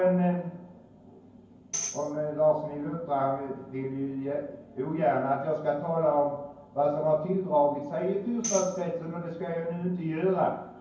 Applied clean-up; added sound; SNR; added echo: none; Tambourine; 11 dB; reverberation time 0.9 s.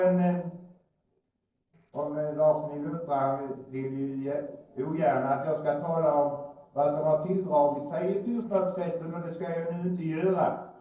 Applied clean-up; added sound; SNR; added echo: neural separator model SepFormer DNS4.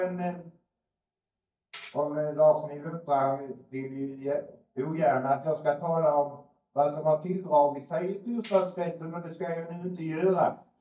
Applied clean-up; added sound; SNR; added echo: neural mask model DeepFilterNet 3.